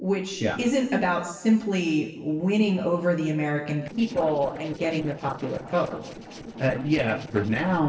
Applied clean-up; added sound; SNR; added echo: neural separator model SepFormer DNS4.